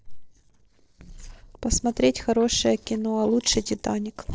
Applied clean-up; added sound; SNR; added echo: neural separator model SepFormer DNS4.